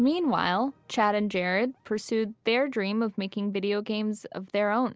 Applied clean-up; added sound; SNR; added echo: none; none; none; none.